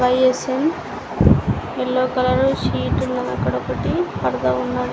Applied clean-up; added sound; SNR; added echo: none; none; none; none.